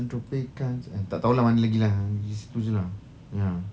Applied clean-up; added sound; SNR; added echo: none; none; none; none.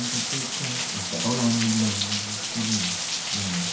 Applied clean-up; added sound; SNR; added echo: none; Rain; -1 dB; reverberation time 0.5 s.